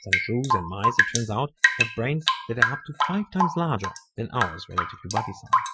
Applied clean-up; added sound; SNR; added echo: classical method Wiener filter.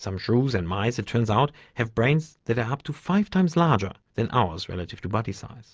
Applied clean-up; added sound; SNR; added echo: none; none; none; none.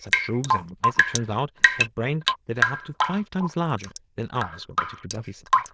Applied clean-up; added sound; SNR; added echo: neural diffusion model UNIVERSE++.